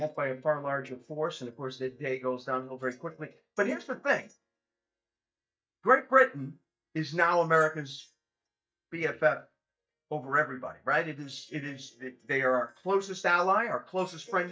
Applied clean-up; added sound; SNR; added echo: neural mask model DeepFilterNet 3.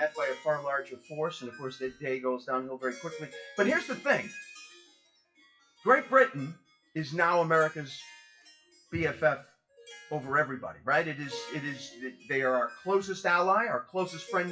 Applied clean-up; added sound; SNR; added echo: classical method WPE with log-MMSE.